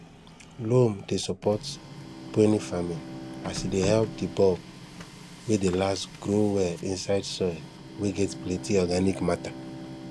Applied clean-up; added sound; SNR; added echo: none; Bowed string instrument + Printer; 13 dB; none.